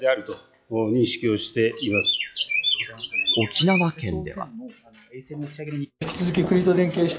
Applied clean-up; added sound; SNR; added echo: classical method log-MMSE.